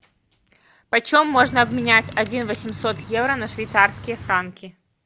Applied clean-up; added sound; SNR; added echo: none; Bird; 14 dB; none.